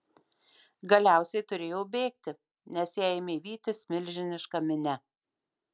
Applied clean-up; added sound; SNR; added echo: none; none; none; none.